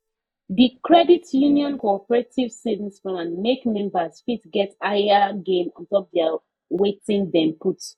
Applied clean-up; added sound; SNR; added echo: neural mask model DeepFilterNet 3.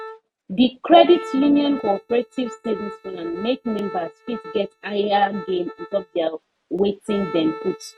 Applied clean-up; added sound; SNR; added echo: neural mask model RNNoise.